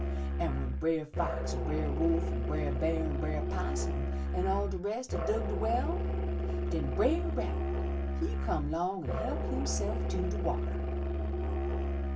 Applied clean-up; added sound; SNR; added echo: none; Musical instrument; -3 dB; reverberation time 0.2 s.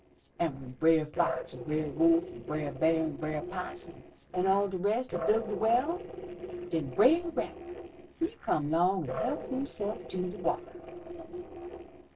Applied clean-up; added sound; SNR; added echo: neural separator model SepFormer DNS4.